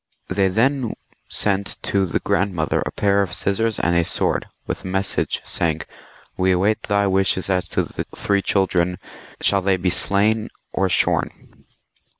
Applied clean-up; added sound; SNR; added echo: none; none; none; none.